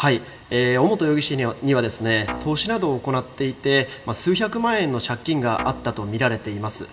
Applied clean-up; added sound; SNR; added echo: none; Guitar; 13 dB; reverberation time 0.7 s.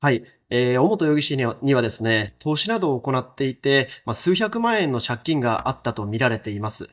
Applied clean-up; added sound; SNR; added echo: neural mask model DeepFilterNet 3.